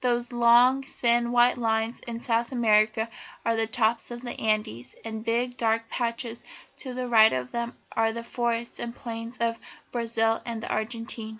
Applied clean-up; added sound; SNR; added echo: none; none; none; none.